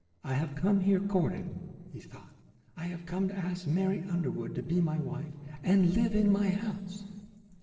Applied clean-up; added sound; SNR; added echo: neural separator model SepFormer DNS4.